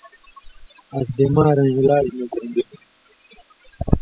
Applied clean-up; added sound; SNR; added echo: classical method spectral subtraction.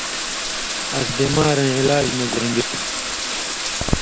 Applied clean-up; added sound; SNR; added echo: none; Bathtub (filling or washing); 1 dB; none.